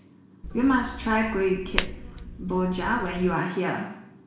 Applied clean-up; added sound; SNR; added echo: none; Hands; 8 dB; reverberation time 0.7 s.